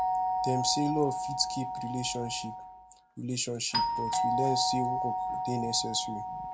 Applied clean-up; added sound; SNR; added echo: none; Doorbell; -2 dB; none.